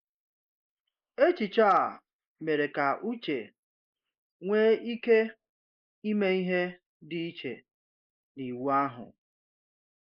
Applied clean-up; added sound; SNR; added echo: neural mask model Resemble Enhance denoiser.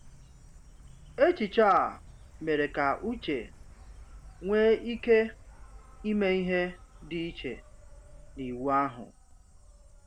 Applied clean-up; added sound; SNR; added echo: none; Insect; 19 dB; none.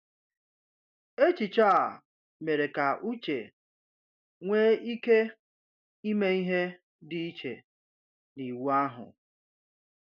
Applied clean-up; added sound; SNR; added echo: none; none; none; none.